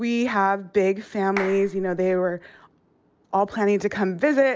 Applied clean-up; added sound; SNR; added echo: none; Clapping; 13 dB; none.